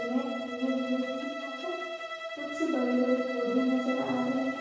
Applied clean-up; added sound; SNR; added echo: none; Bowed string instrument; 7 dB; reverberation time 1.3 s.